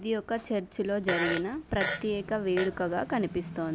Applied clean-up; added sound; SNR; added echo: none; Fart; 6 dB; none.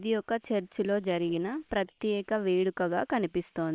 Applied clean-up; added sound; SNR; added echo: neural separator model SepFormer WHAM!.